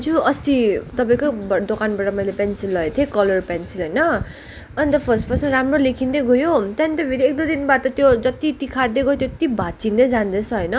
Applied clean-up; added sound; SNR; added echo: none; none; none; none.